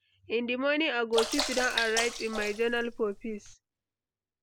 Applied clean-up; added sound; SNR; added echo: none; Sink (filling or washing) / Water / Splash, splatter; 4 dB; none.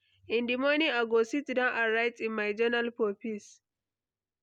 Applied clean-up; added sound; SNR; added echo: none; none; none; none.